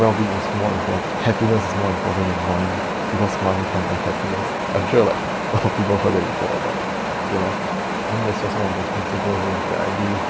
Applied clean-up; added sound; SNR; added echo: none; Wind; 0 dB; none.